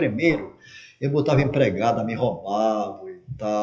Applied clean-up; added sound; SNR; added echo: classical method WPE with log-MMSE.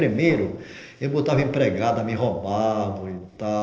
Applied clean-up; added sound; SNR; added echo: neural separator model SepFormer DNS4.